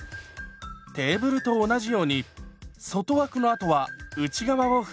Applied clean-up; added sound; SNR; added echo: none; none; none; none.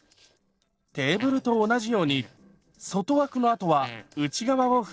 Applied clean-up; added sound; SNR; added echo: neural separator model SepFormer DNS4.